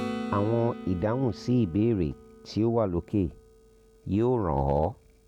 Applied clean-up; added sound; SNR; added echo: none; Acoustic guitar / Strum; 13 dB; none.